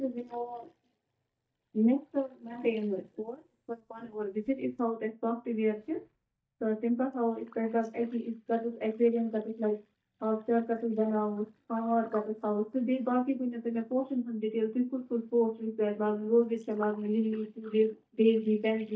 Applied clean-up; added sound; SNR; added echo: neural mask model DeepFilterNet 3.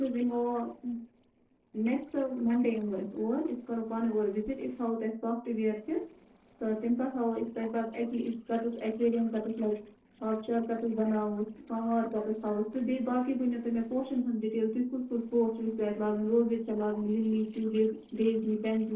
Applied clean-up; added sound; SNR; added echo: neural separator model SepFormer DNS4.